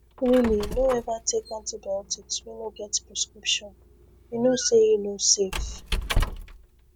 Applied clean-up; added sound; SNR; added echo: none; Squeak; 8 dB; none.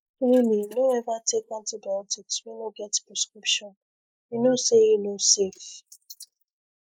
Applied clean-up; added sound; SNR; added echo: neural mask model Resemble Enhance denoiser.